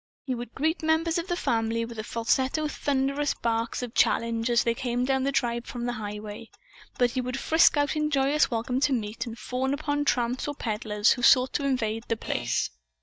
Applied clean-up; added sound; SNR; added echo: neural mask model DeepFilterNet 3.